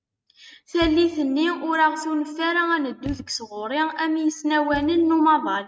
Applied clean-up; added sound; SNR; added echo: neural mask model RNNoise.